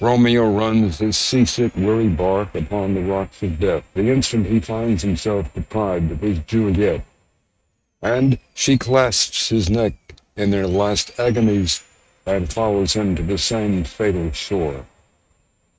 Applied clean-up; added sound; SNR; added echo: neural mask model RNNoise.